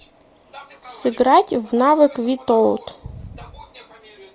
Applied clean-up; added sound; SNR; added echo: none; none; none; none.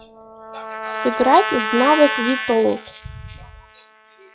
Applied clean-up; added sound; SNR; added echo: classical method log-MMSE.